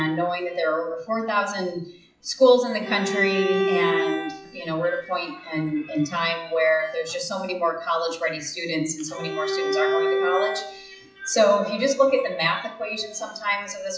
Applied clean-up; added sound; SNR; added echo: classical method log-MMSE.